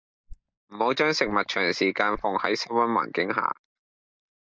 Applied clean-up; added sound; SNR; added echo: neural mask model DeepFilterNet 3.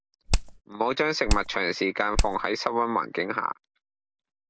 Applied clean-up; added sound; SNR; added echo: none; Hammer; -3 dB; none.